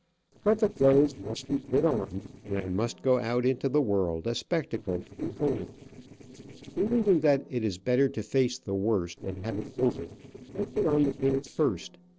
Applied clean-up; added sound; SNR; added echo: neural separator model SepFormer DNS4.